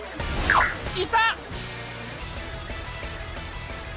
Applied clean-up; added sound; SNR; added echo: none; none; none; none.